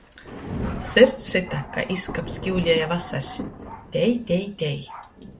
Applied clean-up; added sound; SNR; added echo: none; Thunder; 11 dB; none.